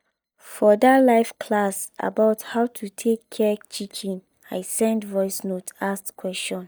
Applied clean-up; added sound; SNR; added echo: neural mask model DeepFilterNet 3.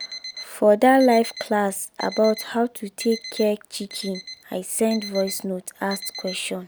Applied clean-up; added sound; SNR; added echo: none; Alarm; 16 dB; none.